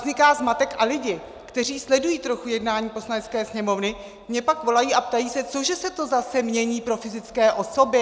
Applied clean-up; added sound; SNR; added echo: none; none; none; none.